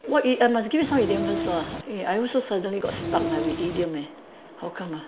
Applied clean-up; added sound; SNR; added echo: none; Train; 4 dB; none.